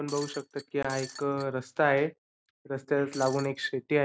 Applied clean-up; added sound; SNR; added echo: none; Shatter; 16 dB; none.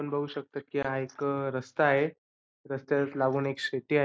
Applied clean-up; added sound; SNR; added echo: neural mask model Resemble Enhance denoiser.